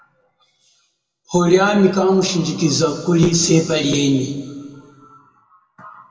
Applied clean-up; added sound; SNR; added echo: none; none; none; reverberation time 1.7 s.